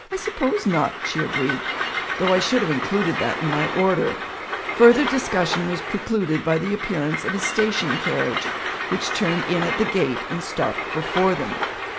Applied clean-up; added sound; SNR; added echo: none; Train; 4 dB; none.